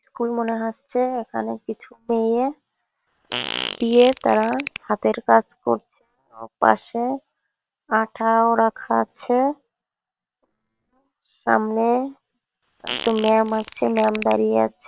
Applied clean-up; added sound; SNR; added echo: neural separator model SepFormer WHAM!.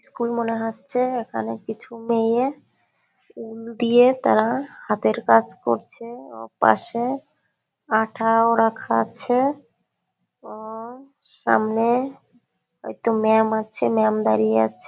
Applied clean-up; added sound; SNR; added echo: none; none; none; none.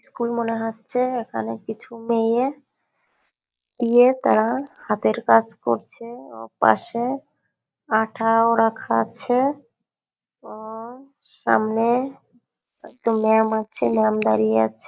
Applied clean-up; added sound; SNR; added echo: neural mask model Resemble Enhance denoiser.